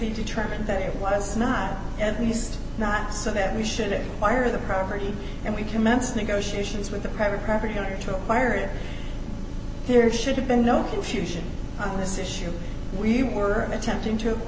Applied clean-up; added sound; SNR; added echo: none; none; none; none.